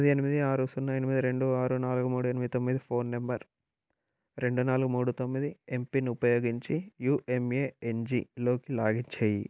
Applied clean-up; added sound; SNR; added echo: none; none; none; none.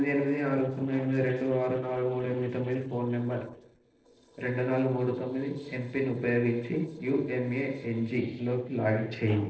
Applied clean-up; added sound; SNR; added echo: neural separator model SepFormer DNS4.